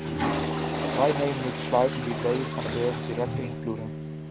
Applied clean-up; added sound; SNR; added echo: none; Bowed string instrument + Toilet flush / Water; 1 dB; none.